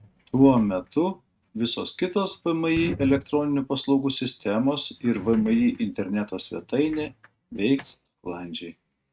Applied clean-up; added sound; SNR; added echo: neural mask model RNNoise.